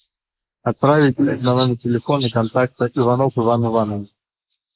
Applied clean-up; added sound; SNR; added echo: neural mask model Resemble Enhance denoiser.